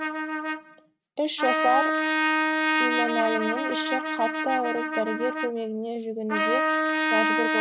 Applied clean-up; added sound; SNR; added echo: neural mask model RNNoise.